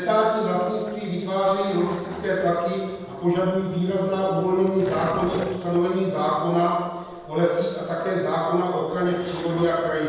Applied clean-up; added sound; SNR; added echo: none; Skateboard; 17 dB; reverberation time 1.2 s.